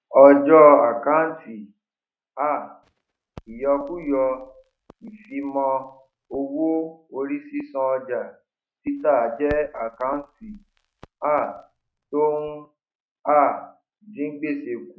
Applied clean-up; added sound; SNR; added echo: neural mask model RNNoise.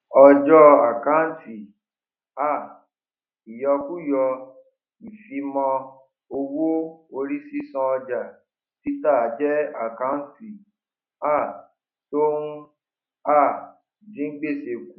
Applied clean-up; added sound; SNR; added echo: none; none; none; none.